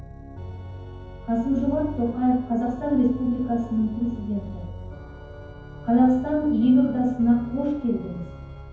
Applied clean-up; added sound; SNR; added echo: none; Organ; 13 dB; reverberation time 0.9 s.